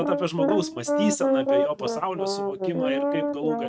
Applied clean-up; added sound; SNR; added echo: neural mask model RNNoise.